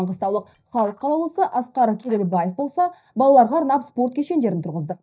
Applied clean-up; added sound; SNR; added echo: neural mask model DeepFilterNet 3.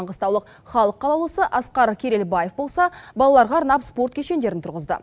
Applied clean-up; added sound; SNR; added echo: none; none; none; none.